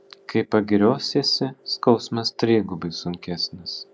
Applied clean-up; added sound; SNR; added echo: none; none; none; none.